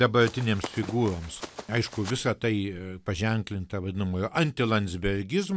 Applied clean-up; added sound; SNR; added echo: none; Run; 13 dB; none.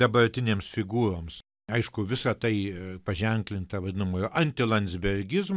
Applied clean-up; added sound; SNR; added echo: none; none; none; none.